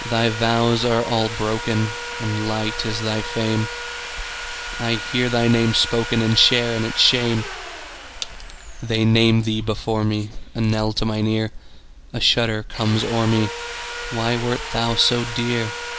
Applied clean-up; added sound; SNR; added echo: none; Sawing; 10 dB; none.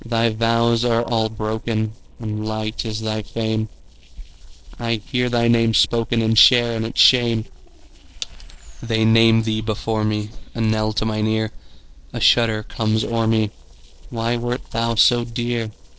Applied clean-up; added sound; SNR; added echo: neural separator model SepFormer DNS4.